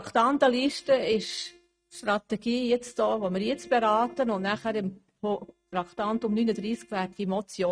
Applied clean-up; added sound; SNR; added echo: neural mask model RNNoise.